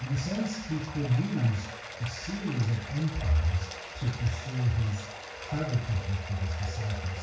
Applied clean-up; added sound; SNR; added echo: none; Bathtub (filling or washing); 12 dB; reverberation time 0.6 s.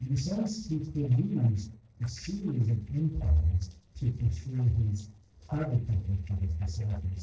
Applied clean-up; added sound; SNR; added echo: neural separator model SepFormer DNS4.